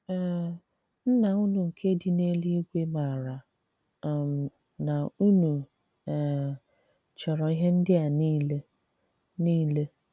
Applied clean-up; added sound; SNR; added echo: none; none; none; none.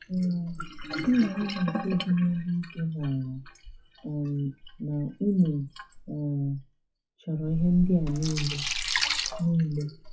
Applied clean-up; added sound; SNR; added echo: classical method WPE with log-MMSE.